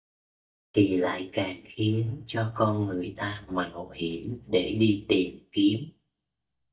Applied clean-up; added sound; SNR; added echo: neural mask model DeepFilterNet 3.